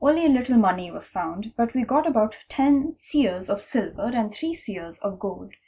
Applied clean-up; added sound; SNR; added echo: none; none; none; none.